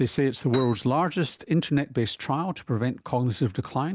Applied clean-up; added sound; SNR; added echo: none; Piano; 17 dB; none.